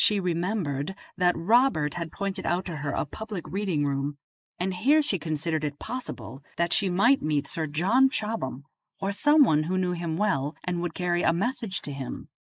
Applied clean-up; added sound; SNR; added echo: neural mask model Resemble Enhance denoiser.